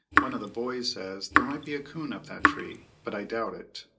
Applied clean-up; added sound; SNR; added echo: none; Raindrop / Drip; -5 dB; reverberation time 0.2 s.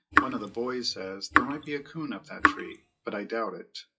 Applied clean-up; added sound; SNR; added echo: classical method WPE with log-MMSE.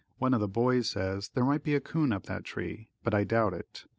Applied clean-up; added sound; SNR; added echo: none; none; none; none.